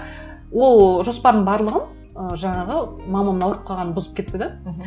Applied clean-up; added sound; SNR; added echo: none; none; none; none.